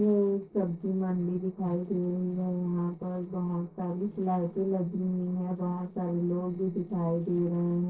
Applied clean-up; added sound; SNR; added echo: neural separator model SepFormer DNS4.